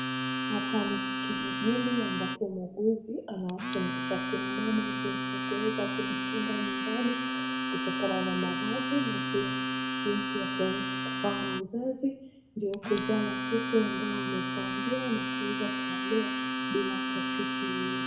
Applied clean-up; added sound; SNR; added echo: none; Domestic sounds, home sounds; -1 dB; reverberation time 0.7 s.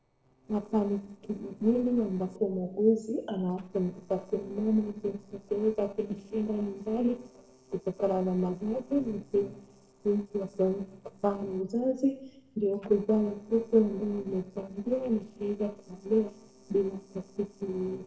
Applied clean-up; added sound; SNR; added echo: neural separator model SepFormer DNS4.